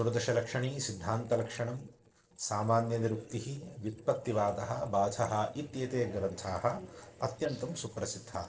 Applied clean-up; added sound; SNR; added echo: neural separator model SepFormer DNS4.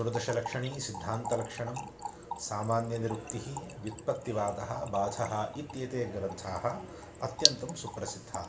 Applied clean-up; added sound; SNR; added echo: none; Trickle, dribble / Splash, splatter; 5 dB; reverberation time 0.3 s.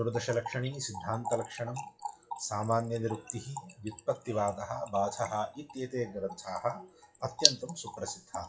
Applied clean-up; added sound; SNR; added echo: classical method WPE with log-MMSE.